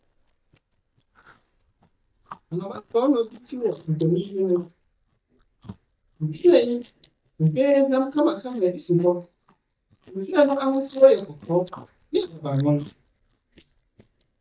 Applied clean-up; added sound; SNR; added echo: neural mask model DeepFilterNet 3.